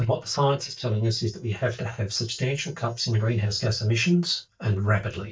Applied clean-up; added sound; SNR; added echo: neural mask model DeepFilterNet 3.